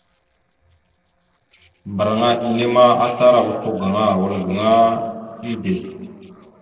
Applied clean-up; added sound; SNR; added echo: neural separator model SepFormer DNS4.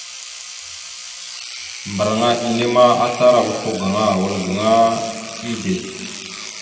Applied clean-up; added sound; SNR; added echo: none; Engine / Domestic sounds, home sounds; 13 dB; reverberation time 2.1 s.